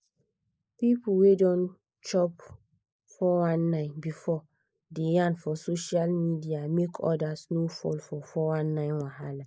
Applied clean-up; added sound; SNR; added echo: neural mask model Resemble Enhance denoiser.